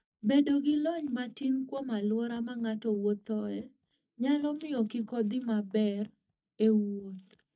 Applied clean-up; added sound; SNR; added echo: neural mask model DeepFilterNet 3.